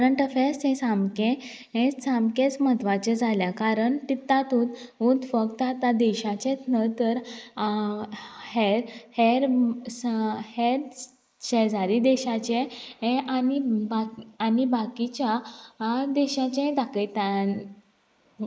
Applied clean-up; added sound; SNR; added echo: neural mask model Resemble Enhance denoiser.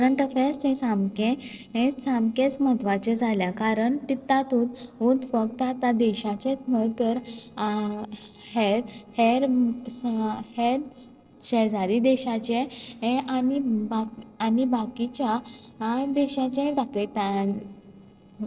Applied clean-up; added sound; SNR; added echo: neural separator model SepFormer DNS4.